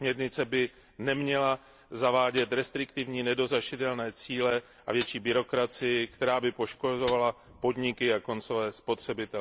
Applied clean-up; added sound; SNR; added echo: none; Hi-hat; 18 dB; none.